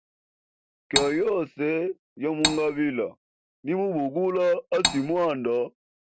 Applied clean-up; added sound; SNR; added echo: none; Cutlery, silverware; 1 dB; none.